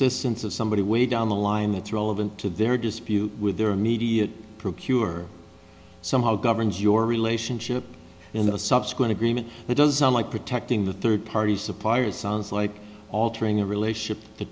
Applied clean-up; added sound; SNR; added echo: none; none; none; none.